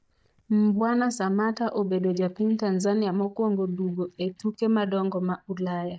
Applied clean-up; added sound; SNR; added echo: neural mask model DeepFilterNet 3.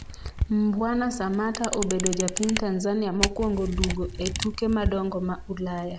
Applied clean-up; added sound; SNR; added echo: none; Camera; 5 dB; none.